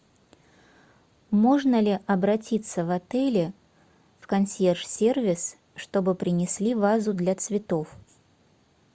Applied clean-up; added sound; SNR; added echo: none; none; none; none.